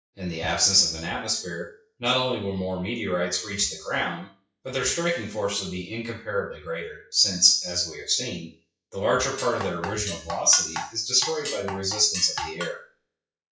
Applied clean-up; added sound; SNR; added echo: classical method WPE with log-MMSE.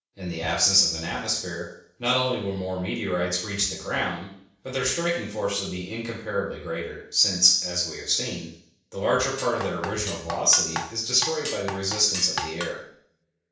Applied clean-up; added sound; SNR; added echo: none; Drum kit; 8 dB; reverberation time 0.7 s.